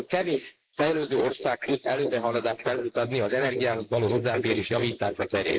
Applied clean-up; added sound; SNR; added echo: neural mask model Resemble Enhance denoiser.